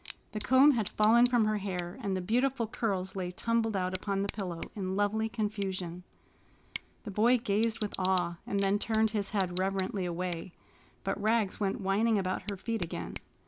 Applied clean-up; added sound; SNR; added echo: none; Tick / Bicycle; 19 dB; none.